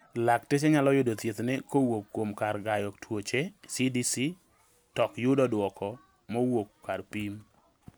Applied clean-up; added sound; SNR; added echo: none; none; none; none.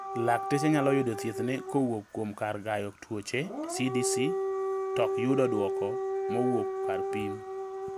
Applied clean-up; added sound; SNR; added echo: none; Siren / Dog; 2 dB; none.